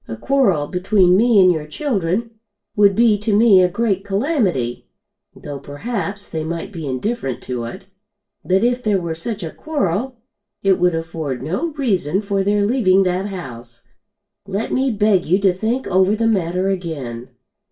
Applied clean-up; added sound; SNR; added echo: none; none; none; reverberation time 0.2 s.